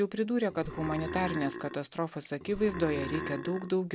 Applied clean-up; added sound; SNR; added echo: none; Burping, eructation; 8 dB; none.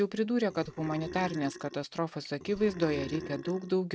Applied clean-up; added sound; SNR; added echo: neural mask model RNNoise.